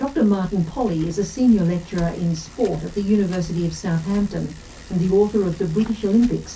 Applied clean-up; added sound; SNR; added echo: none; Bicycle; 18 dB; reverberation time 0.3 s.